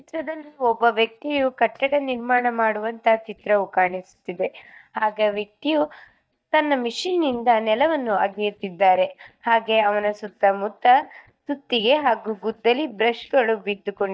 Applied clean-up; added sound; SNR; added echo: neural mask model DeepFilterNet 3.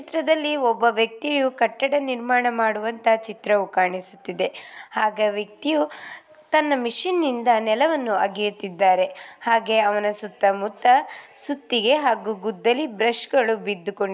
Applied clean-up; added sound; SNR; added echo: none; none; none; none.